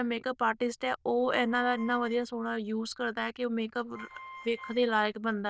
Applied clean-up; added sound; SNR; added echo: neural diffusion model UNIVERSE++.